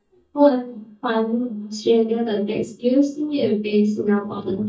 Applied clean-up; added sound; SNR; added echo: neural mask model DeepFilterNet 3.